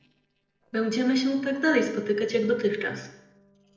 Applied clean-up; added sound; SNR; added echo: neural separator model SepFormer DNS4.